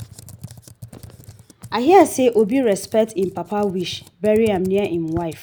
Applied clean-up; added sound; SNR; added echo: none; Computer keyboard; 20 dB; none.